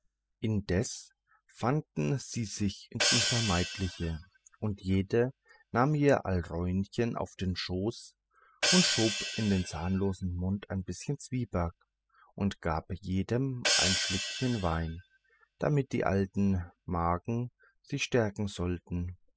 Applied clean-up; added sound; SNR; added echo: classical method spectral subtraction.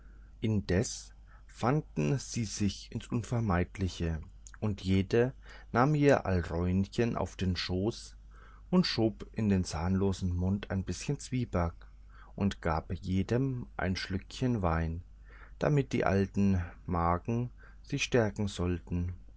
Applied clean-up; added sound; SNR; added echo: none; none; none; none.